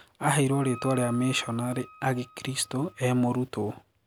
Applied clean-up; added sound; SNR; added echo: none; Wind instrument, woodwind instrument; 18 dB; none.